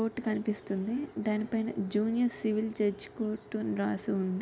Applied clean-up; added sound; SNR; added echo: none; none; none; none.